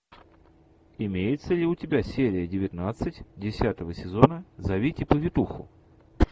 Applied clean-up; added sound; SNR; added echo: none; none; none; none.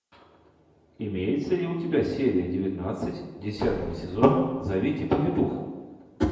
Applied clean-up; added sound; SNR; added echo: none; Slam; 18 dB; reverberation time 0.9 s.